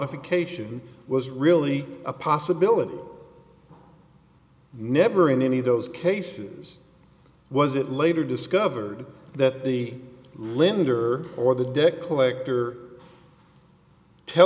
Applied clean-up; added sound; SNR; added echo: none; none; none; none.